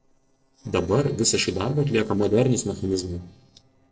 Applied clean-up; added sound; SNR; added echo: neural separator model SepFormer DNS4.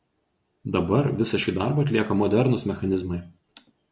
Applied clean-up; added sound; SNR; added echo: none; none; none; none.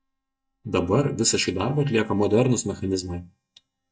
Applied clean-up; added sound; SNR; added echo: neural mask model DeepFilterNet 3.